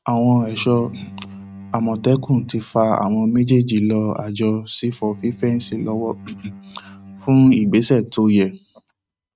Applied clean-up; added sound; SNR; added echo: neural mask model RNNoise.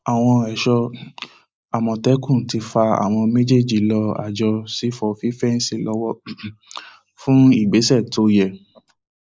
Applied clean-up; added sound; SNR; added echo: neural mask model Resemble Enhance denoiser.